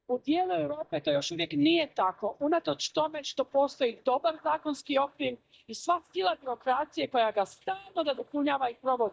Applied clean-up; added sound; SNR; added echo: neural mask model DeepFilterNet 3.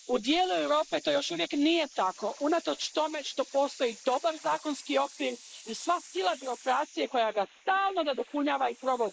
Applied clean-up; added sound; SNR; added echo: neural mask model Resemble Enhance denoiser.